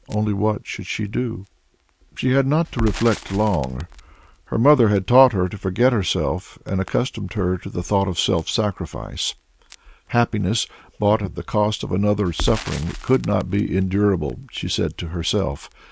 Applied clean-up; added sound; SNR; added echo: none; Crackle; 16 dB; none.